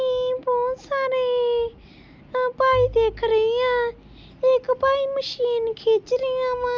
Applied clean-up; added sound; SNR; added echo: none; Bowed string instrument; 19 dB; none.